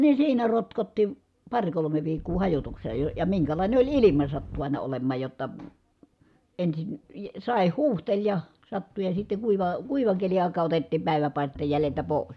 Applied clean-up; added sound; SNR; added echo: none; Wind; 12 dB; none.